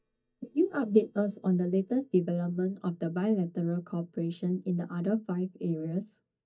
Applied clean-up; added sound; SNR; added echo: neural mask model DeepFilterNet 3.